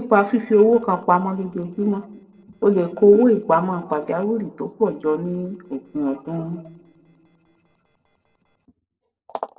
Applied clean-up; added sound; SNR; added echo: neural separator model SepFormer DNS4.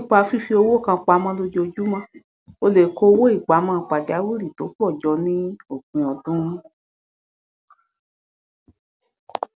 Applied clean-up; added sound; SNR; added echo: none; none; none; none.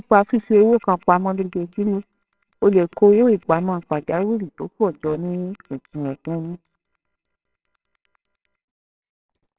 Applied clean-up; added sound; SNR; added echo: neural separator model SepFormer WHAMR!.